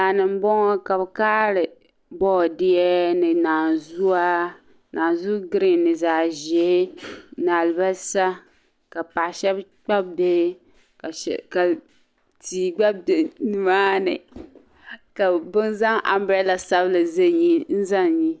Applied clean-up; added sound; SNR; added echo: none; none; none; none.